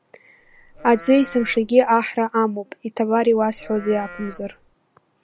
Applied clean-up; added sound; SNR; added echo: none; Livestock, farm animals, working animals; 19 dB; none.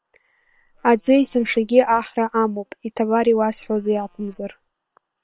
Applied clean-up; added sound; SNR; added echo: neural separator model SepFormer WHAM!.